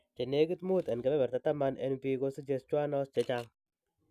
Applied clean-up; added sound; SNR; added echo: none; none; none; none.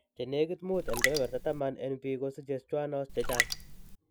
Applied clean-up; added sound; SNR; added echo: none; Raindrop; 0 dB; none.